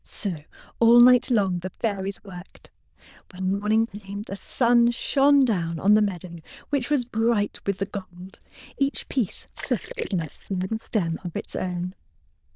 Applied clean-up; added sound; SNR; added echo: neural diffusion model UNIVERSE++.